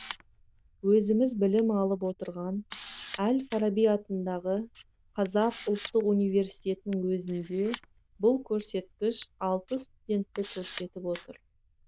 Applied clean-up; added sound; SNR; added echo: neural diffusion model UNIVERSE++.